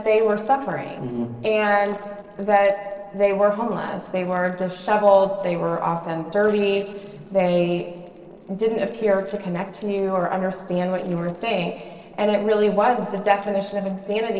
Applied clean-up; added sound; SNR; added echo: neural separator model SepFormer DNS4.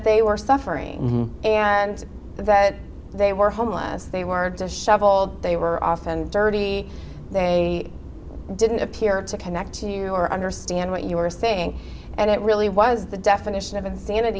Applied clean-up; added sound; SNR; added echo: none; none; none; none.